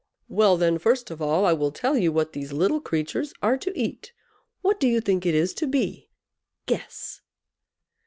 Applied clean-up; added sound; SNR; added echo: none; none; none; none.